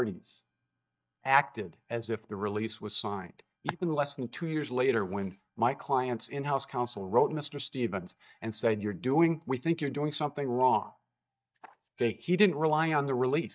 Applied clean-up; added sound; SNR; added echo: neural mask model DeepFilterNet 3.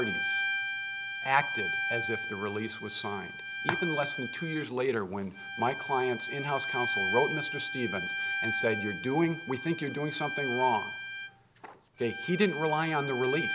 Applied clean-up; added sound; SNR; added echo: none; Bowed string instrument; 3 dB; none.